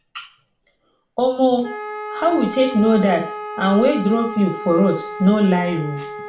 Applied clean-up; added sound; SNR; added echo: none; Wind instrument, woodwind instrument; 12 dB; reverberation time 0.4 s.